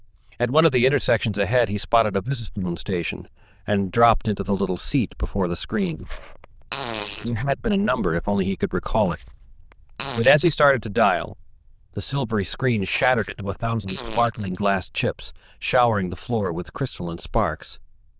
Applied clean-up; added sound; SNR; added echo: neural diffusion model UNIVERSE++.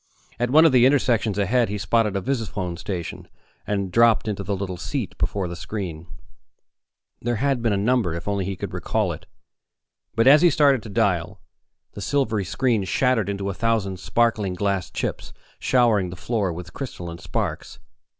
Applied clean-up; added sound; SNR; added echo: none; none; none; none.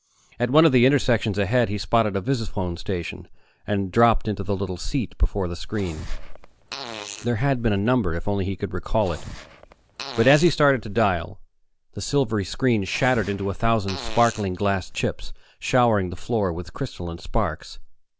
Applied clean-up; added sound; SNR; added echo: none; Fart; 16 dB; none.